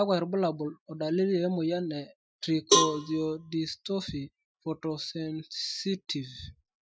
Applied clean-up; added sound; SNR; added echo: classical method Wiener filter.